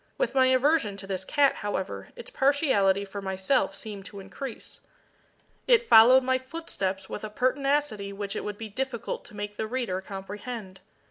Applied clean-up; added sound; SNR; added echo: none; none; none; none.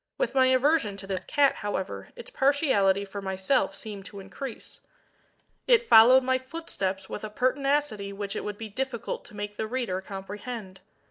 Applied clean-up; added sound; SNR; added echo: neural mask model DeepFilterNet 3.